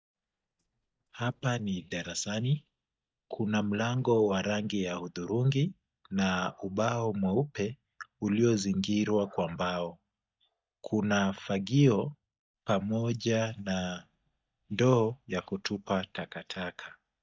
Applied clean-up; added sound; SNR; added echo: neural mask model DeepFilterNet 3.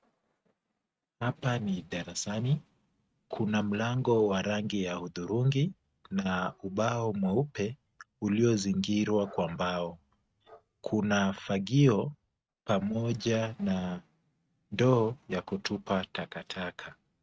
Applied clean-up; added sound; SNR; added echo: neural mask model RNNoise.